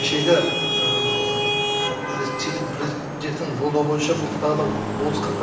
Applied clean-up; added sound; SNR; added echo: none; Traffic noise, roadway noise / Vehicle horn, car horn, honking; 0 dB; reverberation time 1.0 s.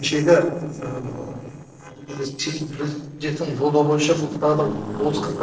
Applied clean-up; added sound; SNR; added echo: neural separator model SepFormer DNS4.